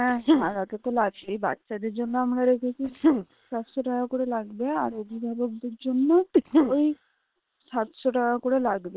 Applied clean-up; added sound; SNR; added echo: neural separator model SepFormer WHAM!.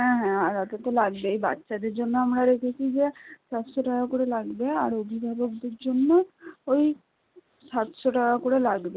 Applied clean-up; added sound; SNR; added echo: none; none; none; none.